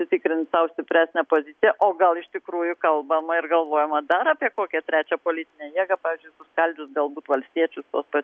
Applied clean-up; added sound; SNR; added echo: none; none; none; none.